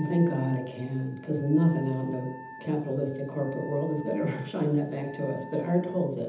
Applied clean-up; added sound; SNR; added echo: none; Wind instrument, woodwind instrument; 18 dB; reverberation time 0.8 s.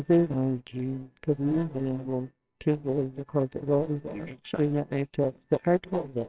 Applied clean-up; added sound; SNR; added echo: neural separator model SepFormer WHAMR!.